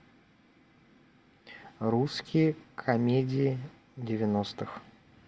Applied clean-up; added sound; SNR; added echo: none; none; none; none.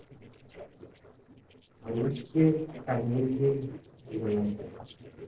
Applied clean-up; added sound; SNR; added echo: neural separator model SepFormer DNS4.